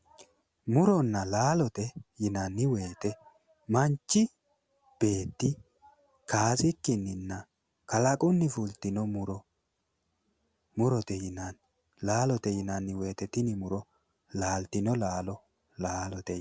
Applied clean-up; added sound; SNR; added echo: none; none; none; none.